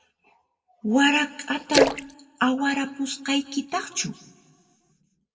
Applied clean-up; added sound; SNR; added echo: none; Splash, splatter; 0 dB; reverberation time 1.0 s.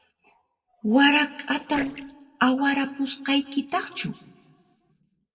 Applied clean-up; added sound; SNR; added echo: neural separator model SepFormer DNS4.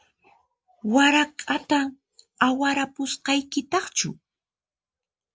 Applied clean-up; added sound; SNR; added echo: none; none; none; none.